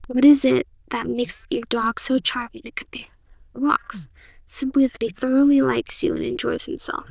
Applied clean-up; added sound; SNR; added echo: neural diffusion model UNIVERSE++.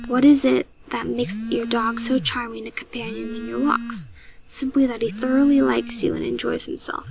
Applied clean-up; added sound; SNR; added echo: none; Telephone; 12 dB; none.